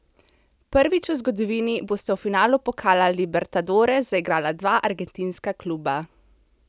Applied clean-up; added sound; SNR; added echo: none; none; none; none.